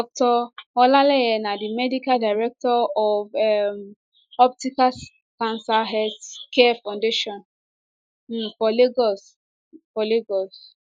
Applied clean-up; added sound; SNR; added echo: neural mask model Resemble Enhance denoiser.